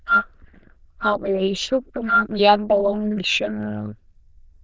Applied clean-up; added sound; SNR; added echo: neural diffusion model UNIVERSE++.